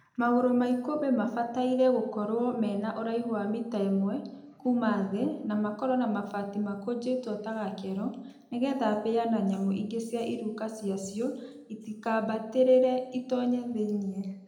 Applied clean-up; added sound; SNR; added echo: none; none; none; reverberation time 0.8 s.